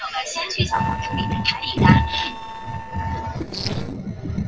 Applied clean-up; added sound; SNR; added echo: neural separator model SepFormer DNS4.